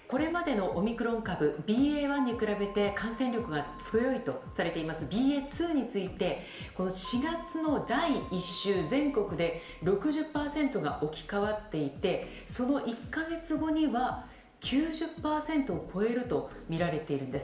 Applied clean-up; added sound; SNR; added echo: none; Keyboard (musical); 18 dB; reverberation time 1.2 s.